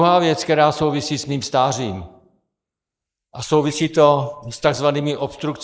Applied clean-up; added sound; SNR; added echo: neural mask model Resemble Enhance denoiser.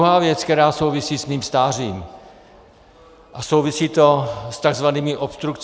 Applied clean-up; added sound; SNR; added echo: none; none; none; none.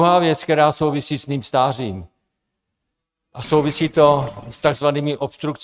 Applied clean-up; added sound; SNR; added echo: neural mask model RNNoise.